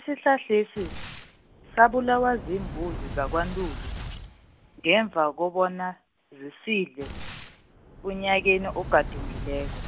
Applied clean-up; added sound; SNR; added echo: none; Boom; 11 dB; none.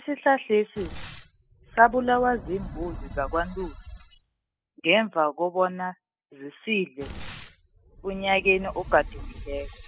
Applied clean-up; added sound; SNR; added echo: classical method spectral subtraction.